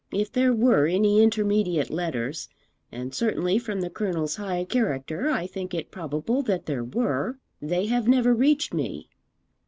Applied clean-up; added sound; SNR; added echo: none; none; none; none.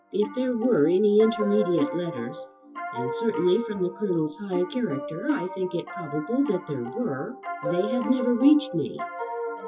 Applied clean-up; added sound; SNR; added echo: classical method WPE with log-MMSE.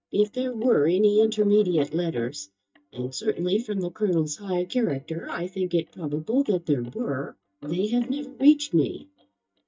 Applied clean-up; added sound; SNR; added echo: neural mask model DeepFilterNet 3.